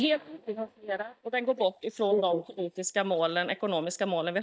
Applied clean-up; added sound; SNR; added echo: neural mask model DeepFilterNet 3.